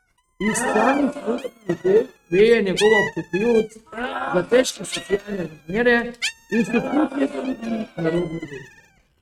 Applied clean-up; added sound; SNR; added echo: neural mask model RNNoise.